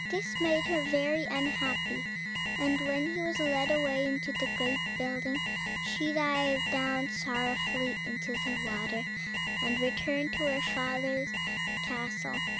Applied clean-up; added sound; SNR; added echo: none; Alarm; 0 dB; none.